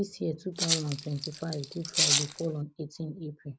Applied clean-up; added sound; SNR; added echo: none; Rattle (instrument); -4 dB; none.